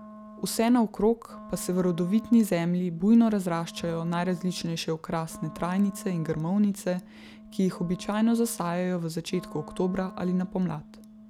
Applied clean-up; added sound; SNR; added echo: none; Wind instrument, woodwind instrument; 19 dB; none.